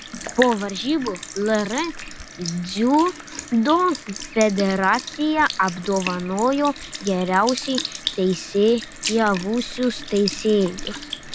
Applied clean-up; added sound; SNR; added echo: none; Sink (filling or washing) / Liquid; 11 dB; none.